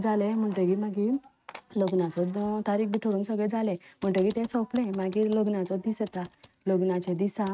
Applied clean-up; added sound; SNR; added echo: neural mask model RNNoise.